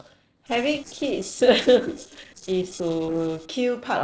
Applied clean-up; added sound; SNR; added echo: neural separator model SepFormer DNS4.